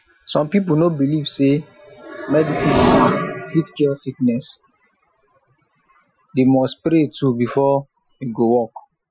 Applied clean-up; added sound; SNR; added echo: classical method Wiener filter.